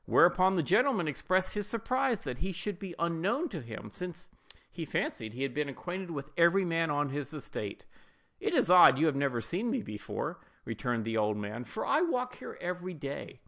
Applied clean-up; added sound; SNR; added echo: none; none; none; none.